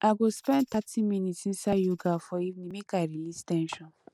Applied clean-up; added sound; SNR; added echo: neural mask model RNNoise.